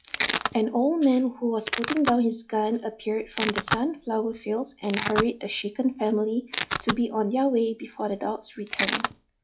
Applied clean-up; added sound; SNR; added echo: classical method log-MMSE.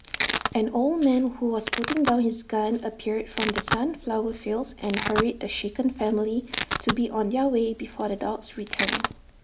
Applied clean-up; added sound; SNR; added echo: none; Domestic sounds, home sounds; 7 dB; none.